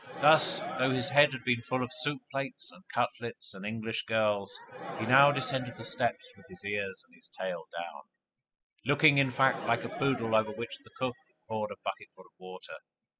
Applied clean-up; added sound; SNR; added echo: classical method spectral subtraction.